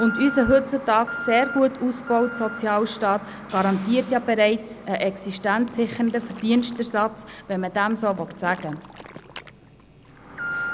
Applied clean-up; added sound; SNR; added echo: none; Alarm; 12 dB; none.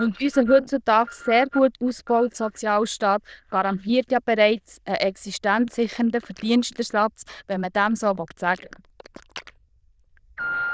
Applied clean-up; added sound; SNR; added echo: neural diffusion model UNIVERSE++.